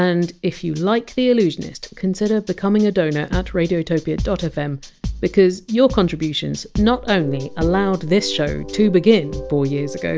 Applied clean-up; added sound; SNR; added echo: none; none; none; none.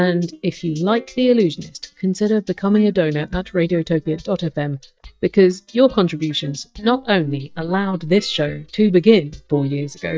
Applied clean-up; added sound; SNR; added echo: neural mask model DeepFilterNet 3.